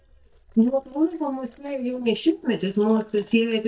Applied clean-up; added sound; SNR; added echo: neural mask model DeepFilterNet 3.